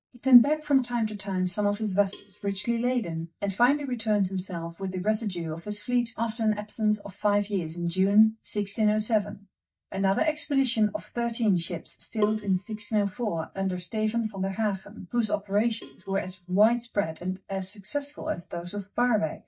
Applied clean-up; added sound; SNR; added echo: neural mask model DeepFilterNet 3.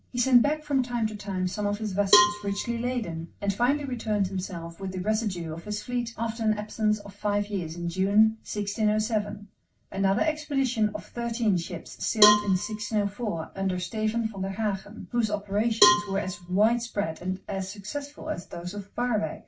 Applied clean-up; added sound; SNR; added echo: none; Cowbell; 1 dB; reverberation time 0.2 s.